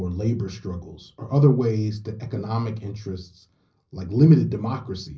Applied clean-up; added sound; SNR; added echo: none; none; none; reverberation time 0.5 s.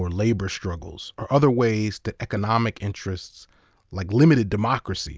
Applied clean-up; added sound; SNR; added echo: none; none; none; none.